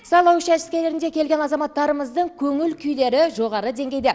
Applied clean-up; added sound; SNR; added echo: none; none; none; none.